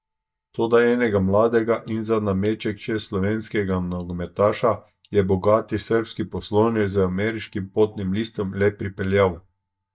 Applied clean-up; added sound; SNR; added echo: neural mask model DeepFilterNet 3.